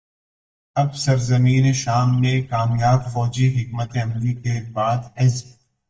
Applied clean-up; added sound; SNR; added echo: neural mask model DeepFilterNet 3.